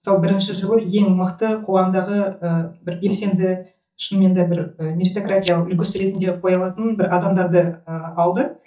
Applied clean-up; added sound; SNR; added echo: neural mask model DeepFilterNet 3.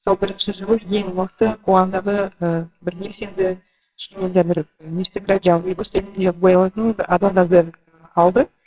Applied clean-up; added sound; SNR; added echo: neural separator model SepFormer WHAMR!.